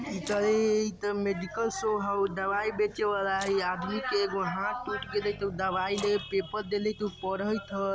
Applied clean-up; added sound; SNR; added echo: none; Accelerating, revving, vroom + Splash, splatter; 19 dB; none.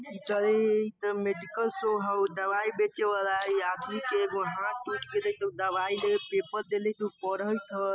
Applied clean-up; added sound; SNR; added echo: classical method spectral subtraction.